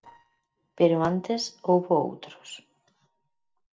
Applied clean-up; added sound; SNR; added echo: neural separator model SepFormer DNS4.